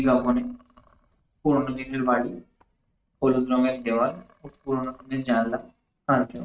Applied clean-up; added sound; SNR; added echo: neural mask model RNNoise.